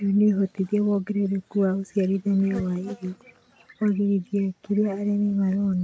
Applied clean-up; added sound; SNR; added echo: none; none; none; none.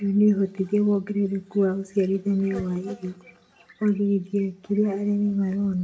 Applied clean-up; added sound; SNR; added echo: none; none; none; reverberation time 0.3 s.